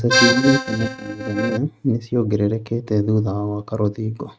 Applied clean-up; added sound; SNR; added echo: neural mask model RNNoise.